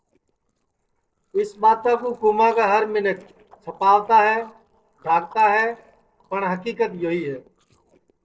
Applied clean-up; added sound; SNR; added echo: neural separator model SepFormer DNS4.